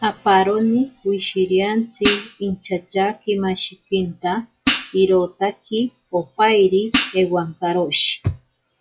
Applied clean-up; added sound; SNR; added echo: classical method log-MMSE.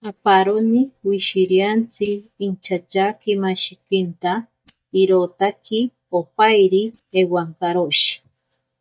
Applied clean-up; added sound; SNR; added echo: neural mask model DeepFilterNet 3.